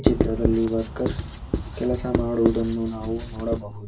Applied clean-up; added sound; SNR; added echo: none; Writing; 1 dB; reverberation time 0.1 s.